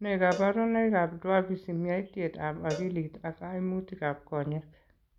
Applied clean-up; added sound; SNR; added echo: none; Cowbell; 17 dB; none.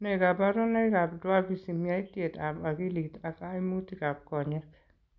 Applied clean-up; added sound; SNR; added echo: none; none; none; none.